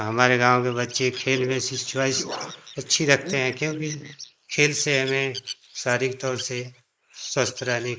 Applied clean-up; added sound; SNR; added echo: neural mask model Resemble Enhance denoiser.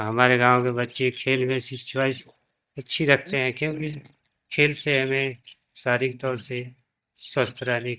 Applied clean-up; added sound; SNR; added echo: neural mask model DeepFilterNet 3.